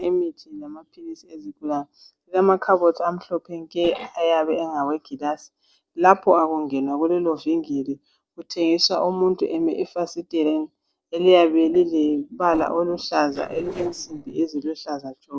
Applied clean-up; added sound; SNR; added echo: neural separator model SepFormer DNS4.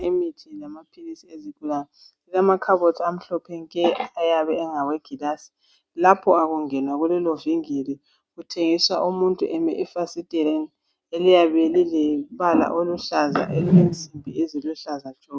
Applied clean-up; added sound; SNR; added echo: neural mask model RNNoise.